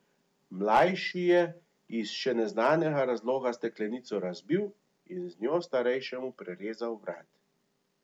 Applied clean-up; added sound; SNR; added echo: none; none; none; none.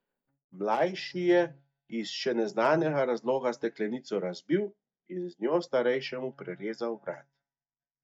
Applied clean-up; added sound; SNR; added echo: neural mask model DeepFilterNet 3.